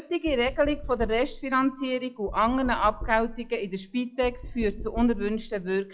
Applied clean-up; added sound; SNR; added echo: classical method log-MMSE.